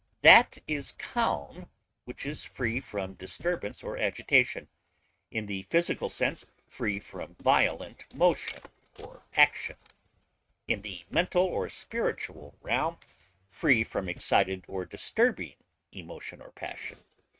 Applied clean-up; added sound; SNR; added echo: neural mask model RNNoise.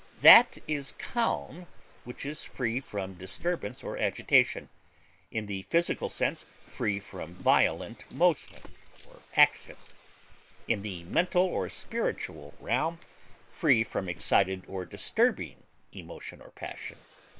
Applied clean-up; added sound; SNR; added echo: neural separator model SepFormer WHAM!.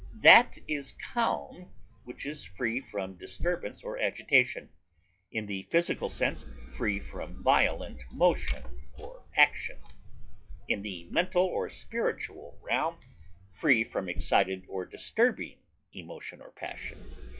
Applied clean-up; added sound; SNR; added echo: classical method log-MMSE.